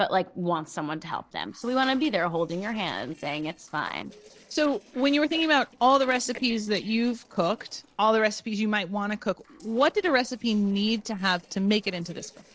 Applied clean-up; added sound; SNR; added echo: neural separator model SepFormer DNS4.